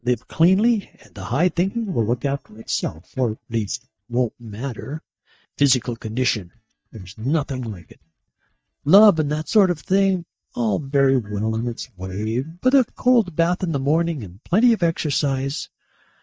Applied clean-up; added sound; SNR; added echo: neural mask model DeepFilterNet 3.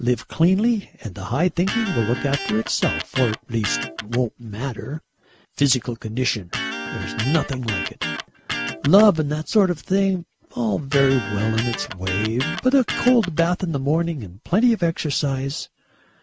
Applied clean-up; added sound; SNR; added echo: none; Electric guitar; 7 dB; none.